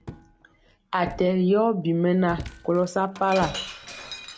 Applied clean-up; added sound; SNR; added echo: none; Shatter; 14 dB; none.